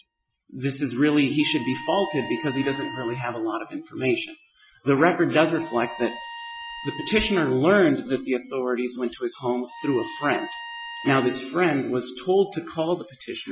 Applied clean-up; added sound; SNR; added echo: classical method Wiener filter.